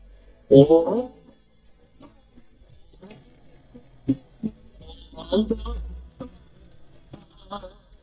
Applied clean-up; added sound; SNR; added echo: neural mask model DeepFilterNet 3.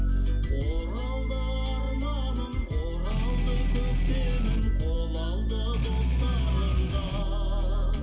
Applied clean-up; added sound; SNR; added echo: none; Strum; 9 dB; reverberation time 0.2 s.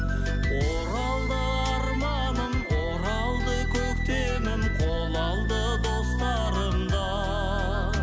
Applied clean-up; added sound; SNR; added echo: none; none; none; none.